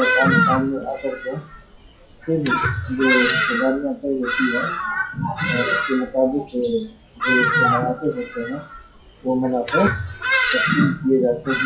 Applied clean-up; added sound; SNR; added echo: classical method WPE with log-MMSE.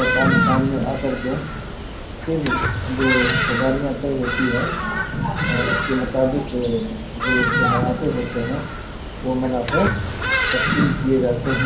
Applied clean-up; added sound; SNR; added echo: none; Bird vocalization, bird call, bird song; 2 dB; reverberation time 0.6 s.